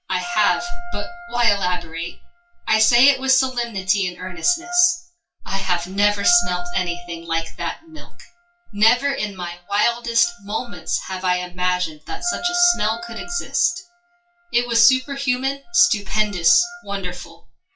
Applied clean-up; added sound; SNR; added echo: classical method WPE with log-MMSE.